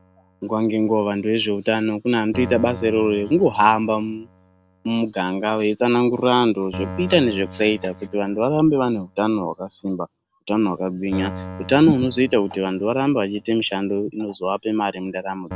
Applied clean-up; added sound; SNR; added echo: none; Keyboard (musical); 18 dB; none.